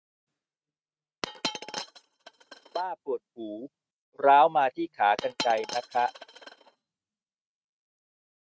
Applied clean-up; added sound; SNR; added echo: neural mask model RNNoise.